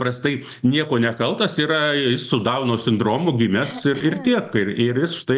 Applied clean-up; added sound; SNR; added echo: none; Cough; 17 dB; none.